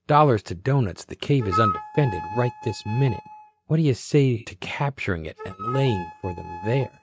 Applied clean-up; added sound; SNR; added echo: neural mask model RNNoise.